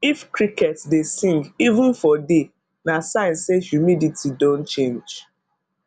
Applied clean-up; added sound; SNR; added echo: none; none; none; none.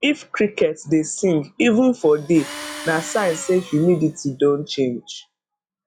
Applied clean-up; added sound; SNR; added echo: classical method log-MMSE.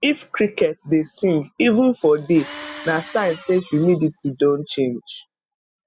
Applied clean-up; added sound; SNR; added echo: classical method spectral subtraction.